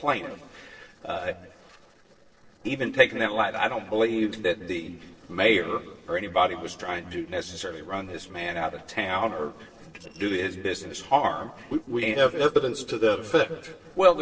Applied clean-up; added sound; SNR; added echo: neural separator model SepFormer DNS4.